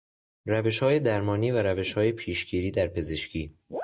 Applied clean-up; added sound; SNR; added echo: neural mask model DeepFilterNet 3.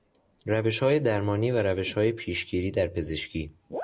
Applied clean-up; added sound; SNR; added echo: none; Zipper (clothing); 18 dB; none.